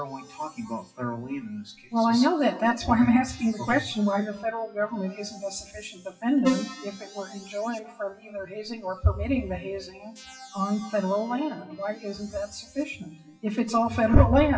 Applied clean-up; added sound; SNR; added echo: classical method WPE with log-MMSE.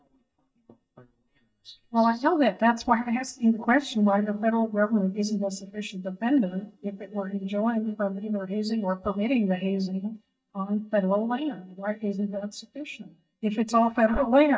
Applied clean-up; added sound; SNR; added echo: neural mask model DeepFilterNet 3.